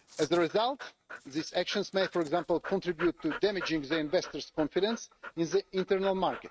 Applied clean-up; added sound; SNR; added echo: neural mask model RNNoise.